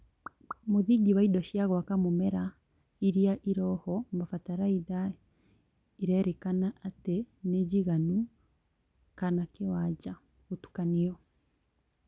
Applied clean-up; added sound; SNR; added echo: none; none; none; none.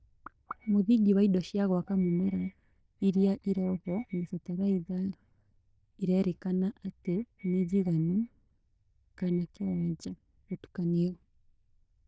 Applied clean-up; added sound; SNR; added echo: neural diffusion model UNIVERSE++.